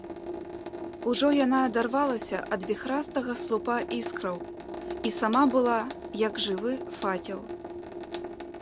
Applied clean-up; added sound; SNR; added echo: none; Sink (filling or washing) / Water tap, faucet; 9 dB; none.